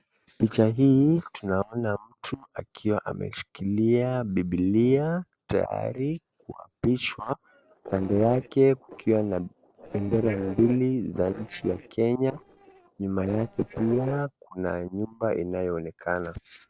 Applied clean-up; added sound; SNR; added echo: neural separator model SepFormer DNS4.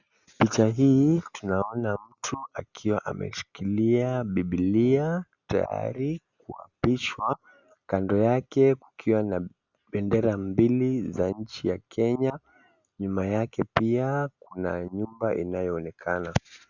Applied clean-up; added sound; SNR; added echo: none; none; none; none.